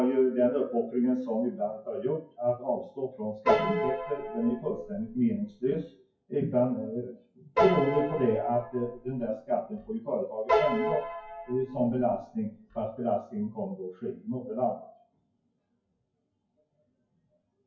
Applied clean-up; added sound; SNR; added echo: classical method WPE with log-MMSE.